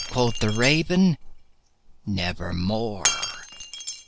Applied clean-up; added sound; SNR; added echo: none; Shatter; 9 dB; none.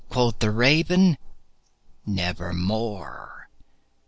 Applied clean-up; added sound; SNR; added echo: none; none; none; none.